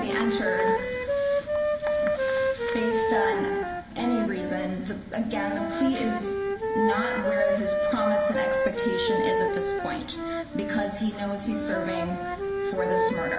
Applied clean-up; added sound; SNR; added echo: none; Wind instrument, woodwind instrument; -2 dB; reverberation time 1.3 s.